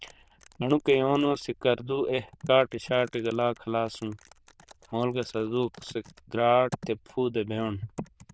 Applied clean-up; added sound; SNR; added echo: neural diffusion model UNIVERSE++.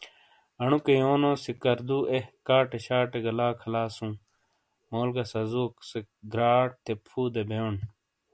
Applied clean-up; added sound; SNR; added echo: none; none; none; none.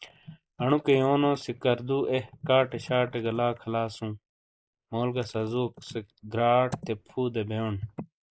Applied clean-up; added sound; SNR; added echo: neural mask model Resemble Enhance denoiser.